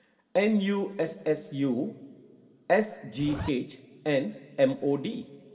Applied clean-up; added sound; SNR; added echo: none; Zipper (clothing); 7 dB; reverberation time 1.4 s.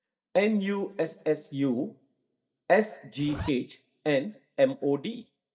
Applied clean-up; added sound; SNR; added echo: neural mask model DeepFilterNet 3.